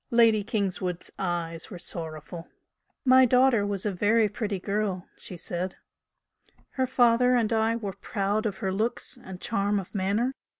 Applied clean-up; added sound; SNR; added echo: none; none; none; none.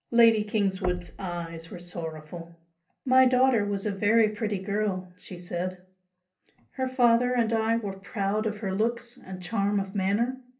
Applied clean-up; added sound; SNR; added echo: none; Knock; 14 dB; reverberation time 0.3 s.